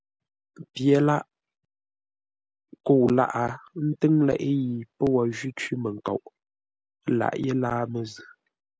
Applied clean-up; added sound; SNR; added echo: none; none; none; none.